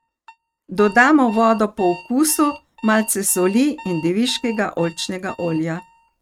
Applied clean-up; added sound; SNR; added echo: neural mask model RNNoise.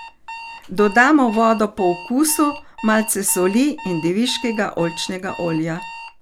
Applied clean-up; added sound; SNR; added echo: none; Alarm; 16 dB; none.